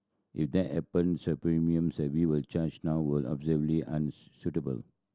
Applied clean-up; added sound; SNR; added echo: none; none; none; none.